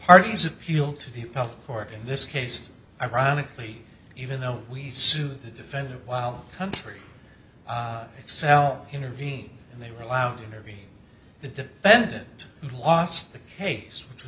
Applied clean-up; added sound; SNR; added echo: none; none; none; none.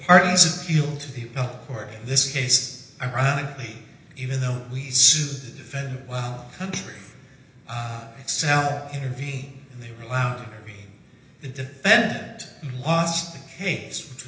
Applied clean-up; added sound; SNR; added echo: none; none; none; reverberation time 1.0 s.